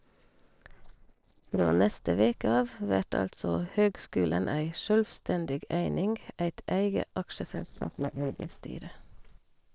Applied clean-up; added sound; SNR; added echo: neural separator model SepFormer DNS4.